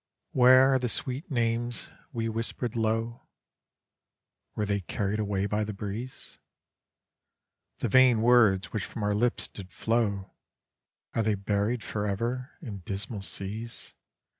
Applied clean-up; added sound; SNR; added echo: none; none; none; none.